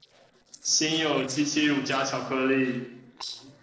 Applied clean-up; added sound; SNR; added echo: neural separator model SepFormer DNS4.